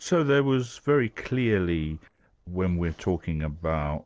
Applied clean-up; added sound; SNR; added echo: neural separator model SepFormer DNS4.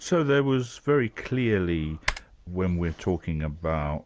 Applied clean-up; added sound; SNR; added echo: none; Typing; 12 dB; none.